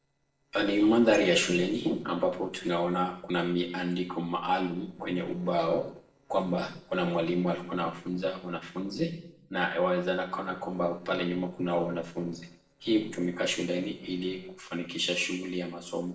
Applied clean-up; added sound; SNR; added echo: neural separator model SepFormer DNS4.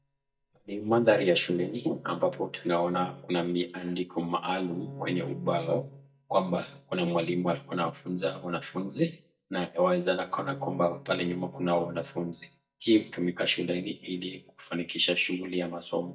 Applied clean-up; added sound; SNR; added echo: neural mask model DeepFilterNet 3.